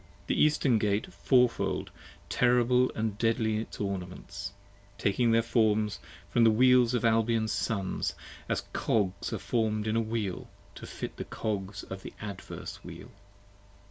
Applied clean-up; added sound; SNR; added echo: none; none; none; none.